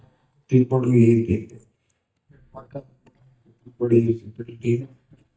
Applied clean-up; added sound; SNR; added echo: neural mask model DeepFilterNet 3.